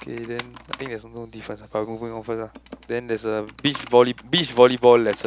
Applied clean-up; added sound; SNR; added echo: none; Computer keyboard; 20 dB; none.